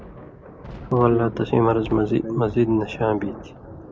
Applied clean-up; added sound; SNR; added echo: none; Thunder; 15 dB; none.